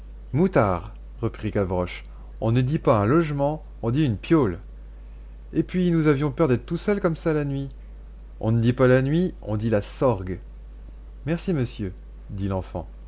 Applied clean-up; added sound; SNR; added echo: none; none; none; none.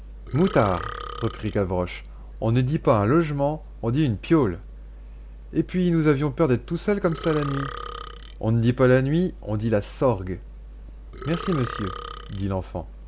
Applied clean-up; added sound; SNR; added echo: none; Burping, eructation; 13 dB; none.